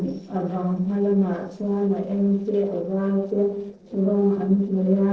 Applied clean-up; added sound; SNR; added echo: neural separator model SepFormer DNS4.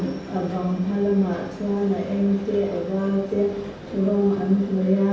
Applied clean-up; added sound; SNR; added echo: none; Subway, metro, underground; 18 dB; reverberation time 0.9 s.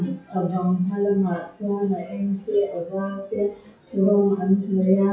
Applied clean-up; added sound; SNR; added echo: classical method WPE with log-MMSE.